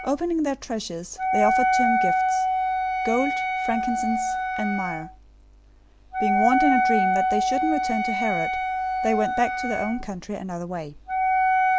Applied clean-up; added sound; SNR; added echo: none; Wind instrument, woodwind instrument; -3 dB; none.